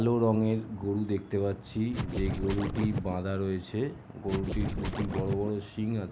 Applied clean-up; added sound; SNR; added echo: none; Scratching (performance technique); 3 dB; none.